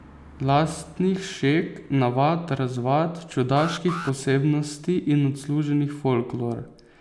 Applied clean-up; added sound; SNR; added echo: none; Alarm; 14 dB; none.